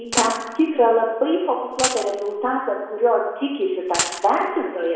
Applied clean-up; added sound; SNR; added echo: none; Coin (dropping); 6 dB; reverberation time 1.0 s.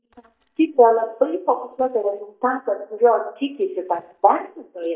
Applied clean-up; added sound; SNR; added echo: neural mask model DeepFilterNet 3.